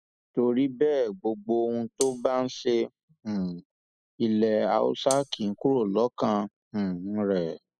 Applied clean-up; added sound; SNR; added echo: classical method spectral subtraction.